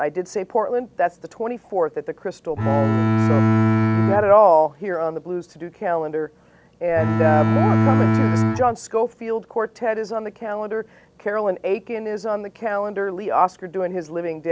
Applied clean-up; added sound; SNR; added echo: none; Bowed string instrument; -5 dB; none.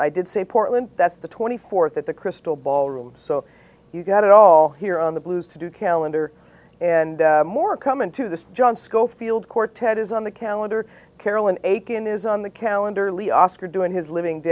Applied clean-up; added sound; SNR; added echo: none; none; none; none.